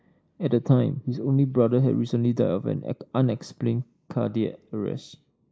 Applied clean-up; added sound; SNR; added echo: neural mask model Resemble Enhance denoiser.